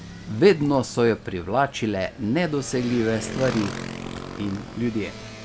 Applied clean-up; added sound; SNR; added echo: none; Motorcycle + Liquid; 12 dB; none.